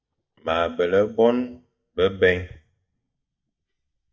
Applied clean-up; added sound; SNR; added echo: neural mask model DeepFilterNet 3.